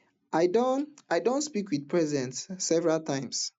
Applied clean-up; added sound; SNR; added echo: none; none; none; none.